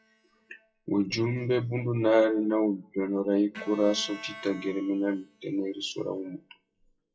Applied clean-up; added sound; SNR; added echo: classical method WPE with log-MMSE.